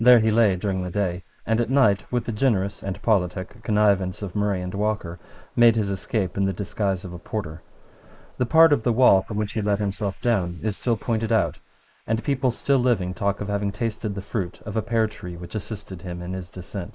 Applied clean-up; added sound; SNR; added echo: neural mask model Resemble Enhance denoiser.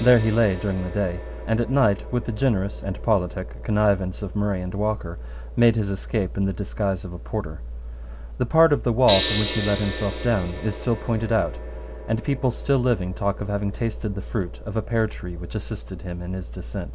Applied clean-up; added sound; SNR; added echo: none; Gong; 14 dB; none.